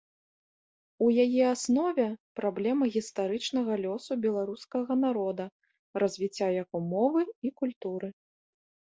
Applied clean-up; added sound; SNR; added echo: none; none; none; none.